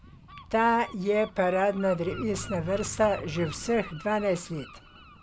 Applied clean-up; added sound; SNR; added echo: none; Gull, seagull + Bowed string instrument; 15 dB; none.